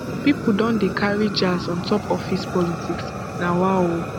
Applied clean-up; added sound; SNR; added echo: none; Fire; 6 dB; none.